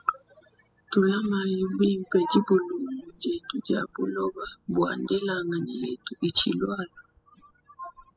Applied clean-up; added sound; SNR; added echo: classical method spectral subtraction.